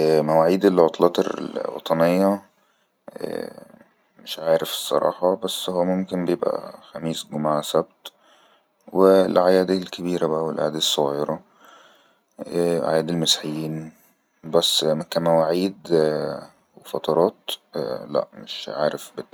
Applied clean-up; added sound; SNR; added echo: none; none; none; none.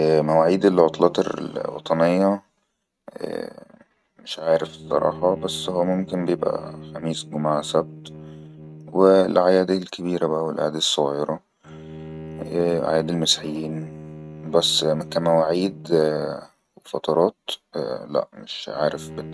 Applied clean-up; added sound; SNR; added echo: neural mask model RNNoise.